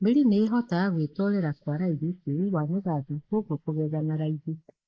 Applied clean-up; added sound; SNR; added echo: neural mask model Resemble Enhance denoiser.